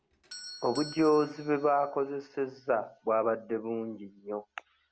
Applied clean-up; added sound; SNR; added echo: none; Doorbell; 20 dB; none.